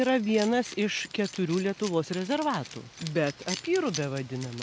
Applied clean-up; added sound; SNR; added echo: none; Keys jangling; 14 dB; none.